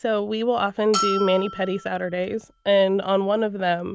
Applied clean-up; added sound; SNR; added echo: none; Bell; 8 dB; none.